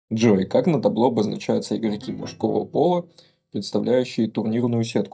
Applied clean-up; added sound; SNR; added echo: neural mask model DeepFilterNet 3.